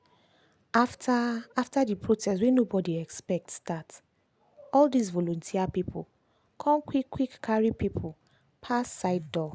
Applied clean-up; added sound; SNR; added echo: none; none; none; none.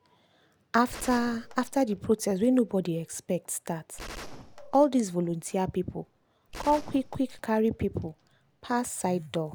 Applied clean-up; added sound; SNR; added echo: none; Gunshot, gunfire; 17 dB; none.